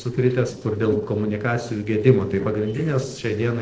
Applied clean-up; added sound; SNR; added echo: neural separator model SepFormer DNS4.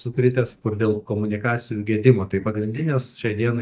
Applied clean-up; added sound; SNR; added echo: neural mask model DeepFilterNet 3.